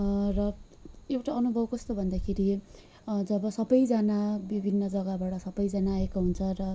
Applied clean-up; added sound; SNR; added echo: none; Wind; 12 dB; none.